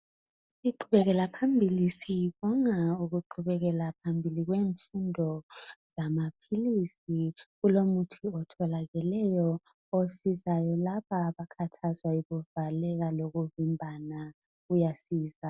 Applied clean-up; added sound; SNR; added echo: none; none; none; none.